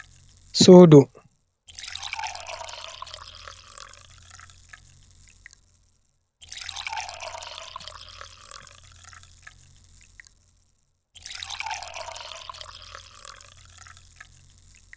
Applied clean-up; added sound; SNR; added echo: none; Fill (with liquid) / Trickle, dribble; 16 dB; none.